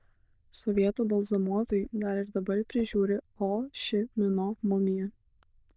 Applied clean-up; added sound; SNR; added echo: neural diffusion model UNIVERSE++.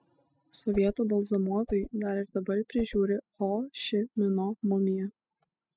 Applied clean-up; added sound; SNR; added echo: classical method spectral subtraction.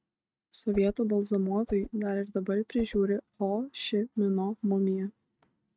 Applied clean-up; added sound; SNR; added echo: neural mask model RNNoise.